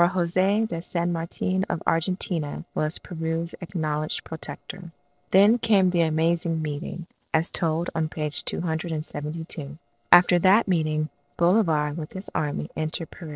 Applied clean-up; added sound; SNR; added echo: neural separator model SepFormer DNS4.